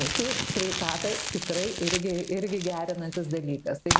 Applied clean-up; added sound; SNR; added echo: none; Crumpling, crinkling; 1 dB; none.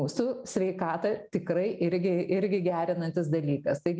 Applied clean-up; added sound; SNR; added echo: none; none; none; none.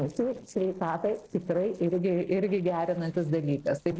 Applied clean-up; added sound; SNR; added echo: neural separator model SepFormer DNS4.